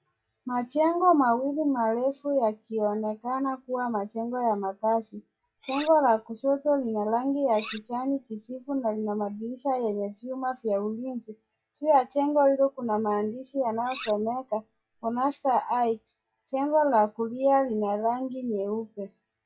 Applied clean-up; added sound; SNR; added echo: classical method log-MMSE.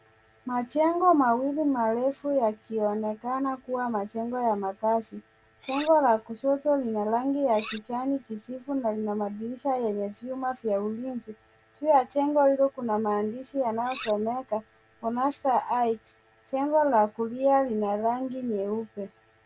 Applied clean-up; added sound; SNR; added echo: none; Cutlery, silverware; 14 dB; none.